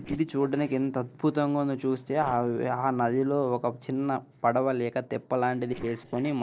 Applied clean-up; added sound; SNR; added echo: neural separator model SepFormer DNS4.